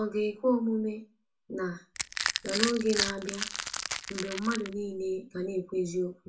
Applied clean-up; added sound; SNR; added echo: none; Crushing; 2 dB; reverberation time 0.2 s.